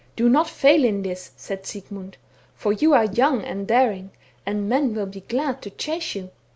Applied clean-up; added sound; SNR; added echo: none; none; none; none.